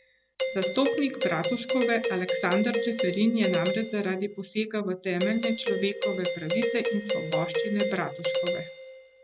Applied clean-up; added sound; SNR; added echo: none; Doorbell; 2 dB; none.